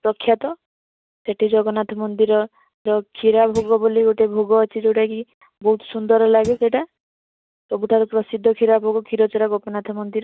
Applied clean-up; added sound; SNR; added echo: neural mask model RNNoise.